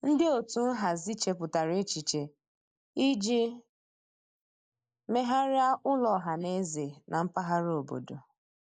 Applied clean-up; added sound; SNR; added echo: neural mask model Resemble Enhance denoiser.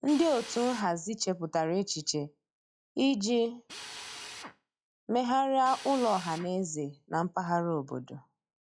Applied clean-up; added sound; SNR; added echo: classical method log-MMSE.